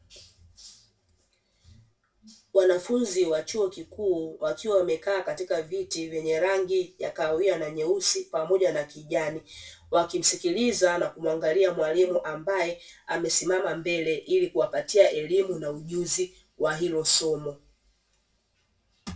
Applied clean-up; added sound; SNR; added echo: none; none; none; reverberation time 0.2 s.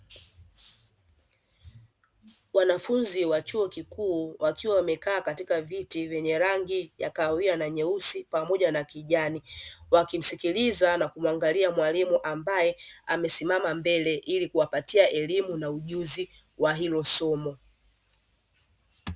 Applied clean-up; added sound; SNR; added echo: none; none; none; none.